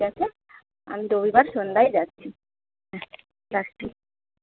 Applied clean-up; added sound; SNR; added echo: none; none; none; none.